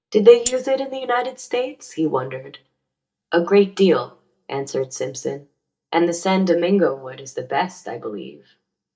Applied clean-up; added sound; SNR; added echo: neural mask model DeepFilterNet 3.